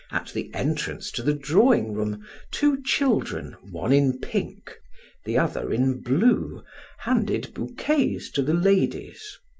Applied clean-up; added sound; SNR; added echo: none; none; none; none.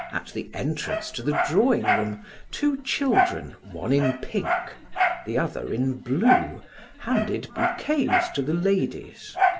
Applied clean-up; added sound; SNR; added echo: none; Dog; 2 dB; none.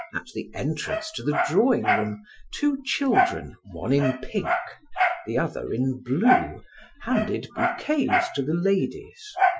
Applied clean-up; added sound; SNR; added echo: classical method Wiener filter.